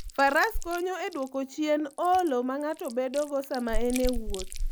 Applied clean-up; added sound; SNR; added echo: none; Chewing, mastication; 6 dB; none.